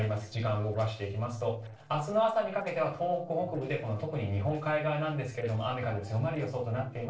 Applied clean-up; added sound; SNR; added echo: neural separator model SepFormer DNS4.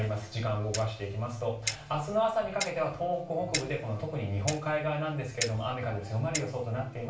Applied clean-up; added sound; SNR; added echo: none; Clock; 10 dB; reverberation time 0.3 s.